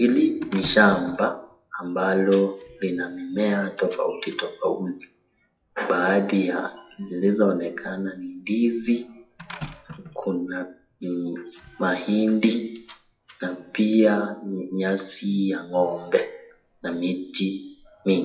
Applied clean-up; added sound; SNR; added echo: classical method WPE with log-MMSE.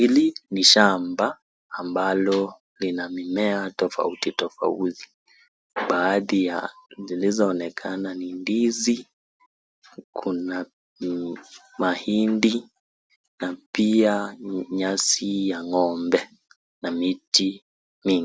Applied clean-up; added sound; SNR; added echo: none; none; none; none.